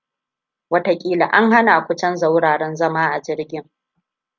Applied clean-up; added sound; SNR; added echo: none; none; none; none.